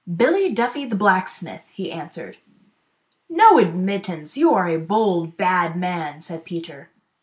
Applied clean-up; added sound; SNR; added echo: neural mask model Resemble Enhance denoiser.